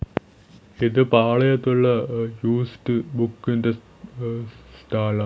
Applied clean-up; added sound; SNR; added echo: none; none; none; none.